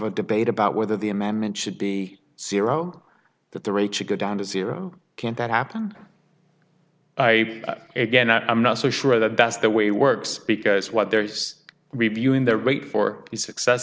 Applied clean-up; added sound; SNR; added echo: none; none; none; none.